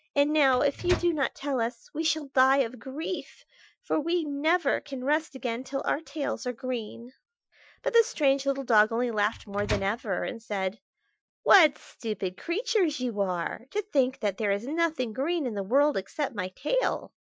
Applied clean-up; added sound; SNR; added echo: classical method Wiener filter.